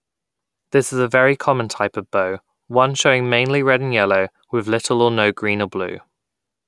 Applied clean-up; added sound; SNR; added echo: none; none; none; none.